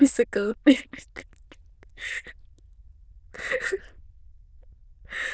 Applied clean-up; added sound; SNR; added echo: neural diffusion model UNIVERSE++.